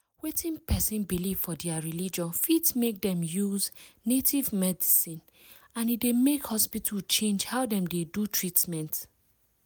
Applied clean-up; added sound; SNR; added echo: none; none; none; none.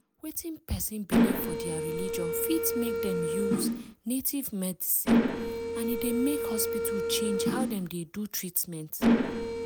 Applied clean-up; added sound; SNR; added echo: none; Mechanisms; -3 dB; none.